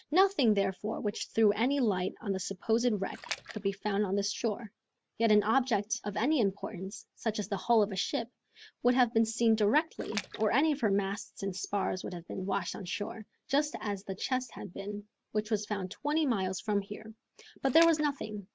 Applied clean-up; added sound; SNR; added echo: none; Splash, splatter; 12 dB; none.